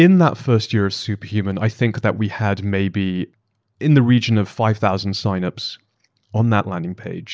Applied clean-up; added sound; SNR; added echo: none; none; none; none.